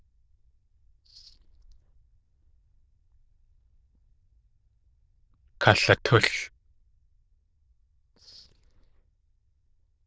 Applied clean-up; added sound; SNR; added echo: neural diffusion model UNIVERSE++.